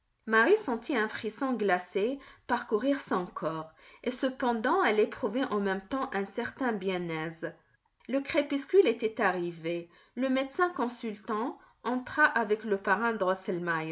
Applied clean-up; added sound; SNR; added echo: none; none; none; none.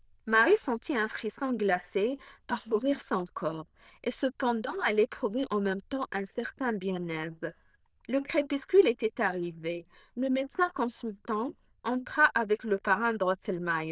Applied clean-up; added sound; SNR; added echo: neural diffusion model UNIVERSE++.